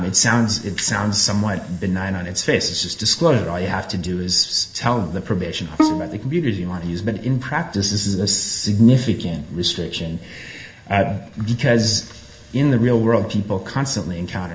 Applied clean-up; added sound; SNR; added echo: none; Bowed string instrument; 4 dB; reverberation time 2.4 s.